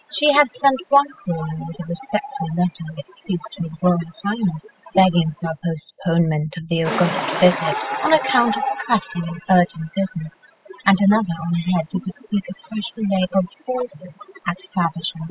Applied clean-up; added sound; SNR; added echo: classical method spectral subtraction.